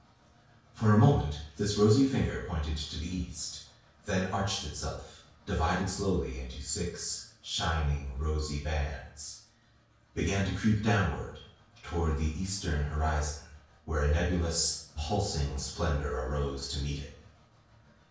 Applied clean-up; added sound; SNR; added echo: none; none; none; reverberation time 0.5 s.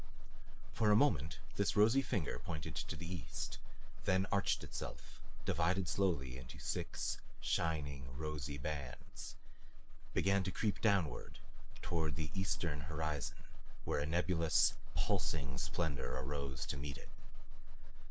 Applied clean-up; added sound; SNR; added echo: none; none; none; none.